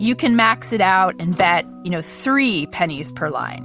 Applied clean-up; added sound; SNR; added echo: none; Slam / Microwave oven; 20 dB; none.